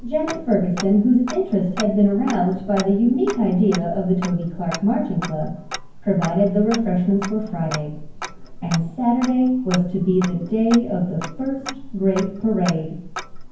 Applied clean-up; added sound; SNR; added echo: none; Tick-tock; 12 dB; reverberation time 0.9 s.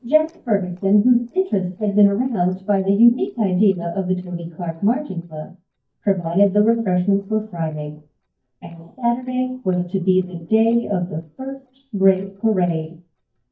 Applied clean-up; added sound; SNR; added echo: neural mask model DeepFilterNet 3.